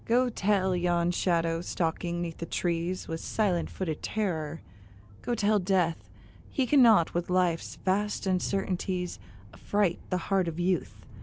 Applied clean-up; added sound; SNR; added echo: none; Train; 17 dB; none.